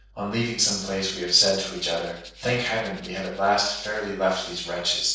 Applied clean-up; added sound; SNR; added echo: neural separator model SepFormer DNS4.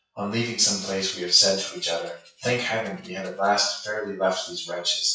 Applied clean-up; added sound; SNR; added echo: classical method WPE with log-MMSE.